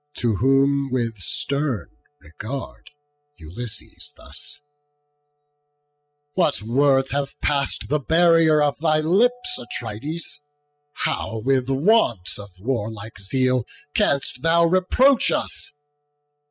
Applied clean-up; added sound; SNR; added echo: classical method spectral subtraction.